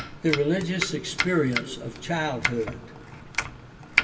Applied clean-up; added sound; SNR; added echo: none; Domestic sounds, home sounds; 3 dB; reverberation time 1.9 s.